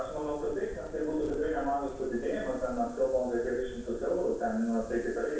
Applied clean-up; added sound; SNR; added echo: none; Wind; 15 dB; reverberation time 0.7 s.